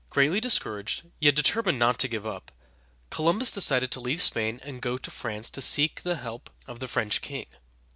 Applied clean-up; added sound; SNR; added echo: none; none; none; none.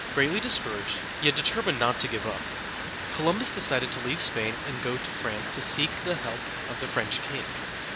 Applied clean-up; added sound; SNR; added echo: none; Water; 5 dB; none.